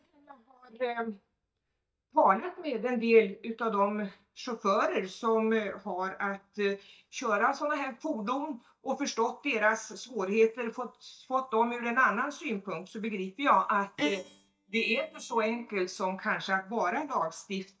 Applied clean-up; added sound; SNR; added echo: neural mask model DeepFilterNet 3.